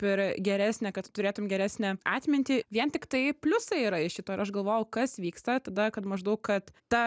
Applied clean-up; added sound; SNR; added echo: none; none; none; none.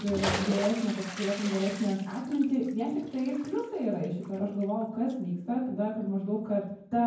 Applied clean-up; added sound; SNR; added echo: none; Bathtub (filling or washing) / Splash, splatter; 11 dB; reverberation time 0.9 s.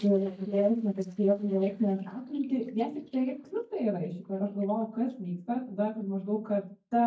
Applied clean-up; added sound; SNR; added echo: neural mask model DeepFilterNet 3.